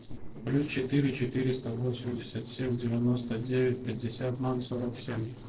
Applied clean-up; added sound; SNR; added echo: neural separator model SepFormer DNS4.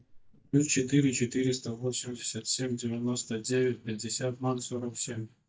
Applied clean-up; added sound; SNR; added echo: neural mask model DeepFilterNet 3.